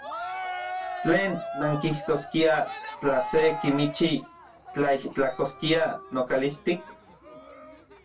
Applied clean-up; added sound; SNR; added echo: none; Cheering; 10 dB; reverberation time 0.1 s.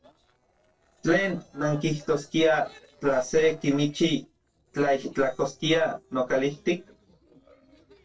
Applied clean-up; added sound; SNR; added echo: neural separator model SepFormer DNS4.